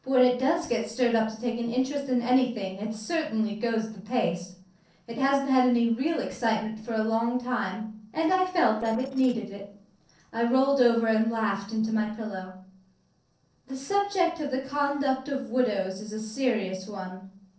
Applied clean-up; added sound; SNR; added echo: neural separator model SepFormer DNS4.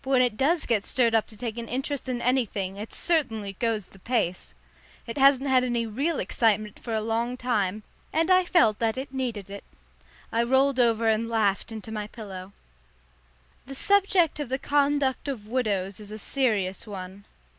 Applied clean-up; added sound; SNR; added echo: none; none; none; none.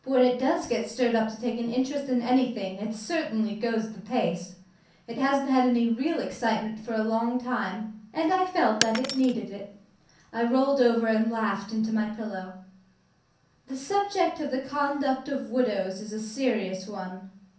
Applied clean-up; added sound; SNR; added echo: none; Shatter; 8 dB; reverberation time 0.6 s.